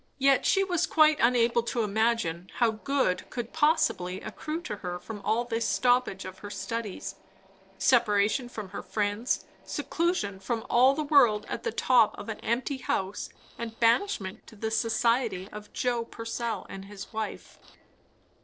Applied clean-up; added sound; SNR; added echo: neural separator model SepFormer DNS4.